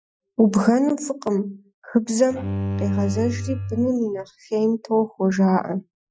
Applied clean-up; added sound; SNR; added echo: classical method Wiener filter.